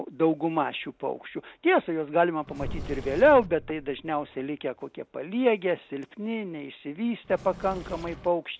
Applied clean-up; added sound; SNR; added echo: none; Drum + Engine / Mechanisms; 13 dB; none.